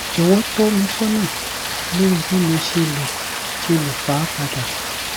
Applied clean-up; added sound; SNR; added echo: none; Rain; 5 dB; none.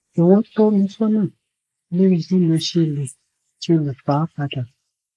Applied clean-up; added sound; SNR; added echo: neural mask model Resemble Enhance denoiser.